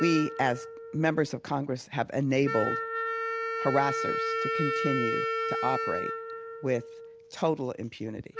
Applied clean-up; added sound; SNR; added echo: none; Wind instrument, woodwind instrument; 3 dB; none.